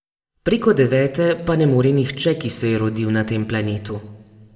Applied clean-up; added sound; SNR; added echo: none; none; none; reverberation time 1.0 s.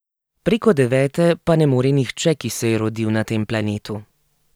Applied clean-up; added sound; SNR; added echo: none; none; none; none.